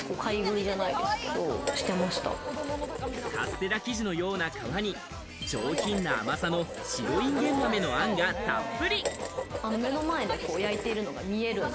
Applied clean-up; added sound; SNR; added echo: none; Dishes, pots, and pans; 8 dB; none.